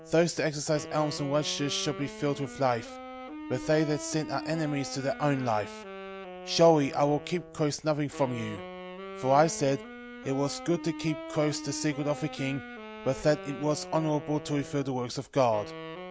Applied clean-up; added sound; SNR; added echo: none; Wind instrument, woodwind instrument; 13 dB; none.